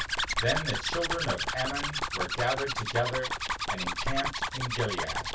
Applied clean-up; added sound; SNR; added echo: none; Zipper (clothing); -1 dB; reverberation time 0.2 s.